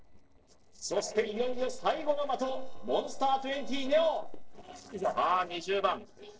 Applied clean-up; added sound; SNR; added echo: neural separator model SepFormer DNS4.